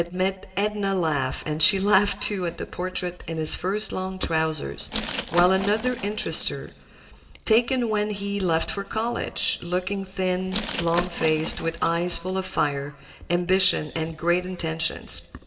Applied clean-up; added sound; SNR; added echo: none; Glass; 9 dB; reverberation time 1.5 s.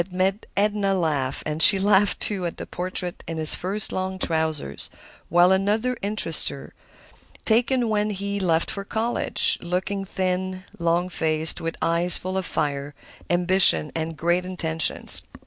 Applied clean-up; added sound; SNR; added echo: none; none; none; none.